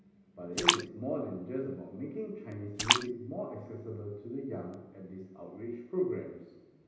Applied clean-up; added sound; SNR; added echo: none; Splash, splatter; -3 dB; reverberation time 0.9 s.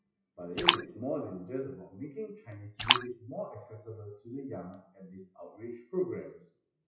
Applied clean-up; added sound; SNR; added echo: classical method WPE with log-MMSE.